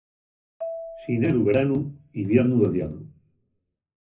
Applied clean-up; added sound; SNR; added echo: none; Marimba, xylophone; 16 dB; reverberation time 0.4 s.